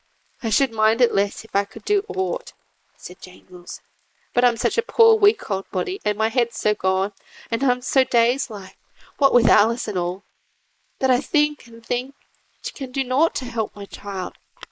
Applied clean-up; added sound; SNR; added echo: neural mask model Resemble Enhance denoiser.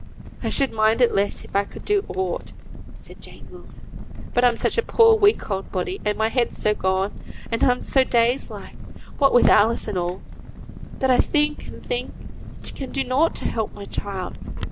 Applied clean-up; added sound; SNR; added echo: none; Crackle; 10 dB; none.